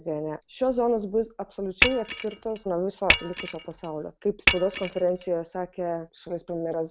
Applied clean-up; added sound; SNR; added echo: none; Shatter; 0 dB; none.